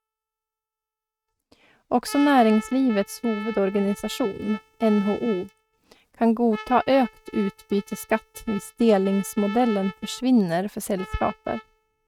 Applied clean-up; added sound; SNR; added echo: neural mask model RNNoise.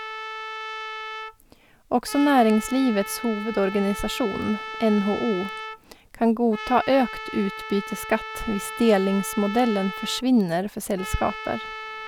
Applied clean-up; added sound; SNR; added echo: none; Trumpet; 11 dB; none.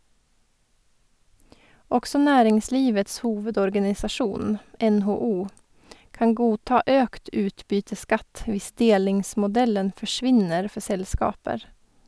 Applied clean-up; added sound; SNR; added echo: none; none; none; none.